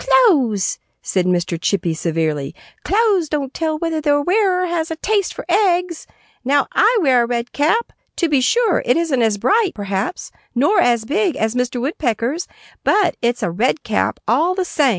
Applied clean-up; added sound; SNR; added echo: none; none; none; none.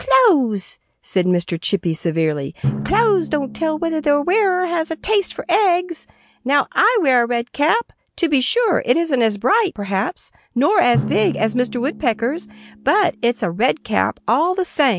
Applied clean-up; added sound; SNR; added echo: none; Drum; 14 dB; none.